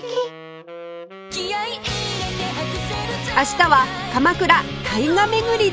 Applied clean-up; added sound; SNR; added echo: none; Wind instrument, woodwind instrument; 18 dB; none.